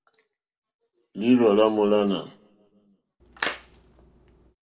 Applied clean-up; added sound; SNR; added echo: none; Splash, splatter; 9 dB; reverberation time 0.5 s.